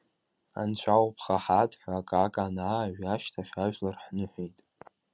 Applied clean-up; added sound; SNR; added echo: none; none; none; none.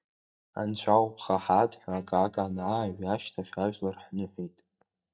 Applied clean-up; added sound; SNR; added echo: neural mask model DeepFilterNet 3.